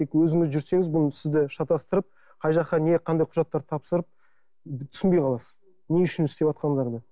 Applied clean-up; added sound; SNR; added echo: none; none; none; none.